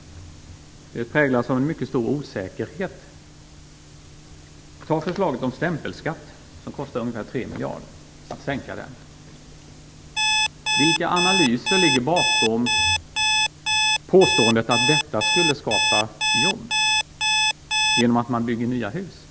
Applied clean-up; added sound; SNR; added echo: none; Alarm; -4 dB; none.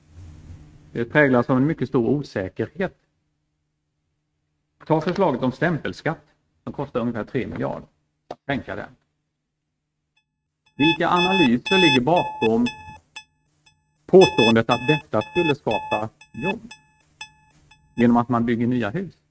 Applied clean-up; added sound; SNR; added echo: neural mask model RNNoise.